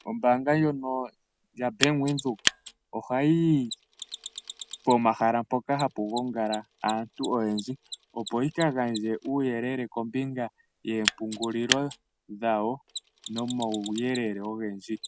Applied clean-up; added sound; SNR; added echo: none; Mechanisms; 10 dB; none.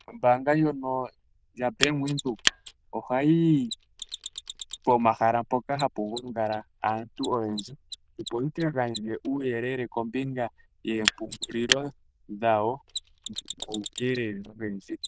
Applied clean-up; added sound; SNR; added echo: neural diffusion model UNIVERSE++.